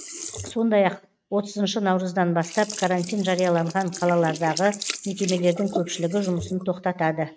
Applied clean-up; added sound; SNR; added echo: neural mask model RNNoise.